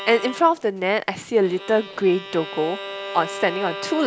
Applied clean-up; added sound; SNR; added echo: none; Bowed string instrument; 12 dB; none.